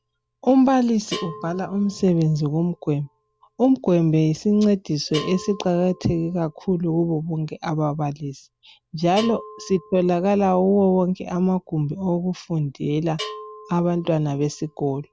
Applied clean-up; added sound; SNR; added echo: none; Bell; 20 dB; none.